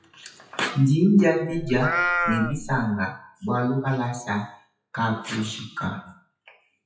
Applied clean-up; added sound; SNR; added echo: classical method WPE with log-MMSE.